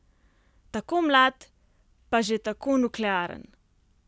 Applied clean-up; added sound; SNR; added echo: none; none; none; none.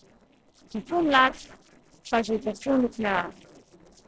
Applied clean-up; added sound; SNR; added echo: neural separator model SepFormer DNS4.